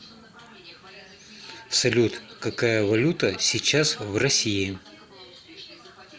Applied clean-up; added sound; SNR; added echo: none; none; none; none.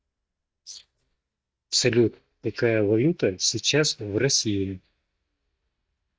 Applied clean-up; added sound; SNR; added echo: neural mask model DeepFilterNet 3.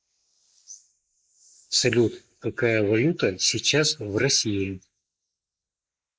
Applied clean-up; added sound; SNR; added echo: neural mask model Resemble Enhance denoiser.